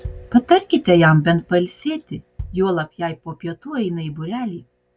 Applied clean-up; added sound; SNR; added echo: none; Bass drum; 20 dB; none.